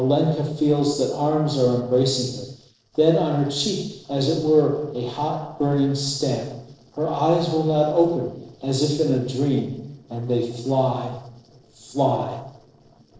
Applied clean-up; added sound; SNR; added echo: neural separator model SepFormer DNS4.